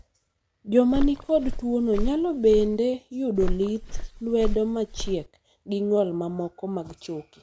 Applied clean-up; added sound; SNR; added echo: none; Walk, footsteps; 3 dB; none.